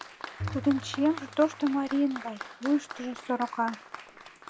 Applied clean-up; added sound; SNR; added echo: none; Bowed string instrument + Applause; 11 dB; none.